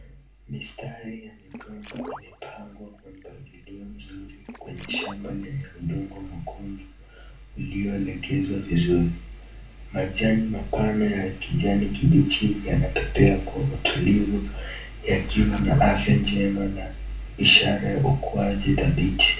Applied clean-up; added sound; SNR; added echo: none; Water / Splash, splatter; 19 dB; reverberation time 0.3 s.